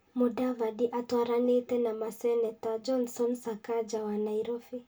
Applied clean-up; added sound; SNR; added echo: none; none; none; reverberation time 0.2 s.